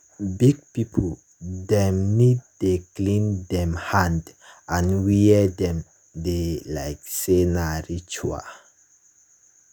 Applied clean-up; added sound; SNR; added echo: none; none; none; none.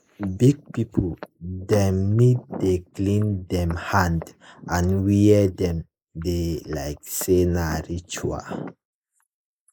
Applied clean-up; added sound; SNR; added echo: neural mask model Resemble Enhance denoiser.